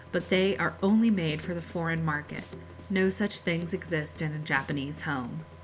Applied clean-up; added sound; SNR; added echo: none; Car + Drum kit; 16 dB; none.